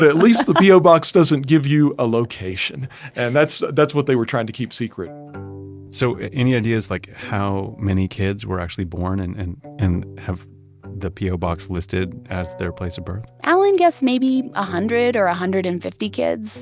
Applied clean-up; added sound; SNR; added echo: none; none; none; none.